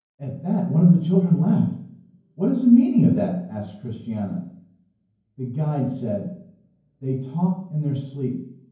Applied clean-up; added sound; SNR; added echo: none; none; none; reverberation time 0.9 s.